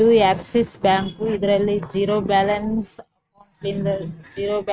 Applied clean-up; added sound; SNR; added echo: neural mask model RNNoise.